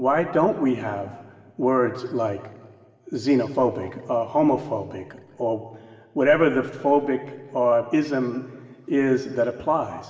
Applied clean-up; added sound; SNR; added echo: none; none; none; reverberation time 2.0 s.